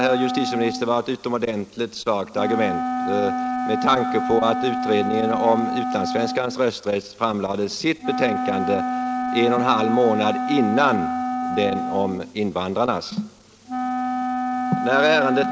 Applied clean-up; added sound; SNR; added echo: none; Wind instrument, woodwind instrument; 3 dB; none.